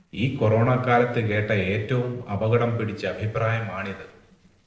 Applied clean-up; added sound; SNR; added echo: neural separator model SepFormer DNS4.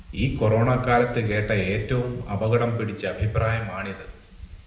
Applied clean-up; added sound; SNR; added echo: none; Wind; 16 dB; reverberation time 0.8 s.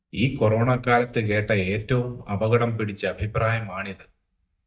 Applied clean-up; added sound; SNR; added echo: neural mask model DeepFilterNet 3.